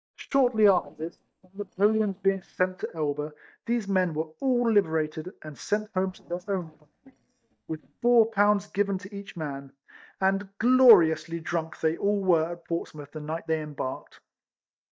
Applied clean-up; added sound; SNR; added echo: neural mask model DeepFilterNet 3.